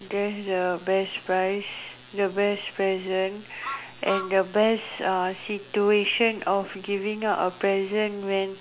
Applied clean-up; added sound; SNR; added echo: none; Truck; 12 dB; none.